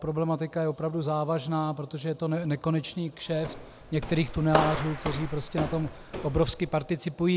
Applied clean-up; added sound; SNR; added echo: none; Walk, footsteps; 6 dB; none.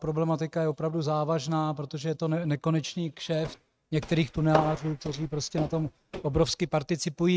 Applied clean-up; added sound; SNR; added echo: neural mask model RNNoise.